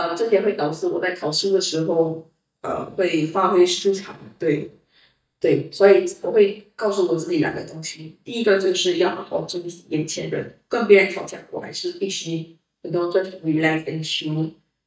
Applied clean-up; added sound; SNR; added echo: neural mask model DeepFilterNet 3.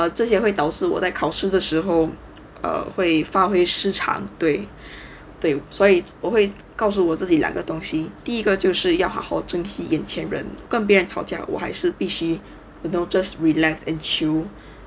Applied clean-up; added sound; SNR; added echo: none; none; none; none.